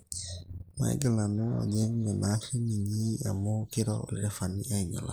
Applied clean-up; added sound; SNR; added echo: neural mask model Resemble Enhance denoiser.